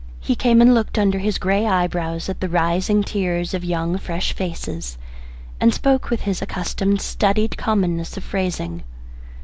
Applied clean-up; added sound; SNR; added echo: none; none; none; none.